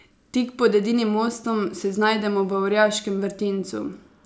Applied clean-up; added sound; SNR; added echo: none; none; none; none.